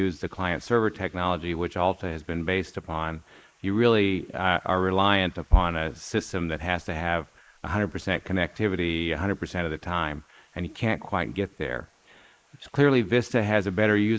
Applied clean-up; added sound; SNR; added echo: neural mask model Resemble Enhance denoiser.